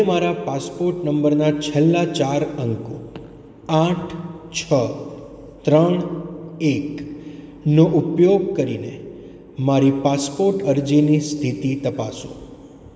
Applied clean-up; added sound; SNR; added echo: none; none; none; reverberation time 2.6 s.